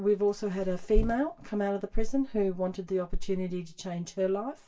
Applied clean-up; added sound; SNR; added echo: none; Bird; 5 dB; reverberation time 0.2 s.